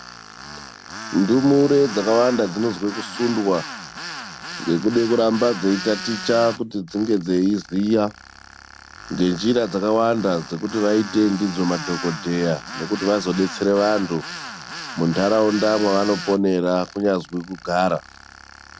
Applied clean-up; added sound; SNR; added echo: none; Tools; 13 dB; none.